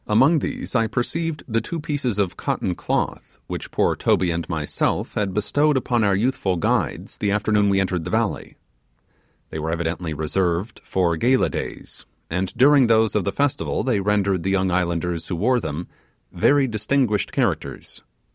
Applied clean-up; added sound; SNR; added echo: none; none; none; none.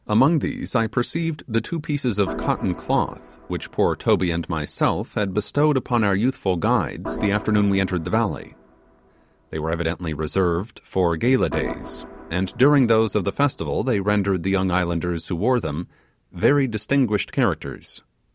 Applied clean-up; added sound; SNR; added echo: none; Organ; 14 dB; none.